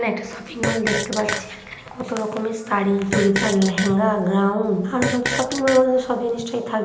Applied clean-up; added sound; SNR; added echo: none; Fart; 7 dB; reverberation time 0.9 s.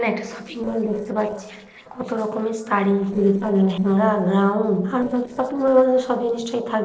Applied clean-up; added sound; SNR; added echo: neural separator model SepFormer DNS4.